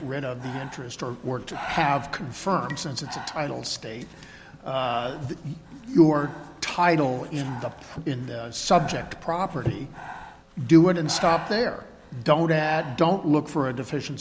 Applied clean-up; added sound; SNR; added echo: none; Breathing; 16 dB; none.